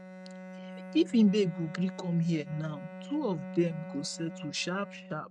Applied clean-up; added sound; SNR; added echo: neural mask model RNNoise.